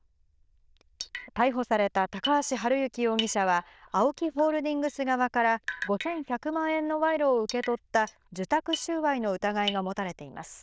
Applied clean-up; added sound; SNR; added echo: neural diffusion model UNIVERSE++.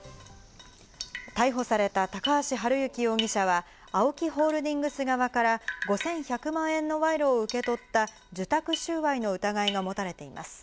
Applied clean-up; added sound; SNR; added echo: none; Drip; 14 dB; none.